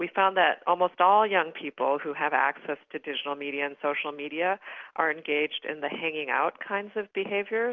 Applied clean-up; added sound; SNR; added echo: none; none; none; none.